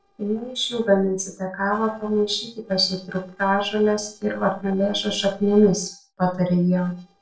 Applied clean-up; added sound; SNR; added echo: neural separator model SepFormer DNS4.